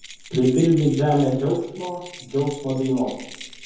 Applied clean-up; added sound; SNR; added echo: none; Keys jangling; 19 dB; reverberation time 0.9 s.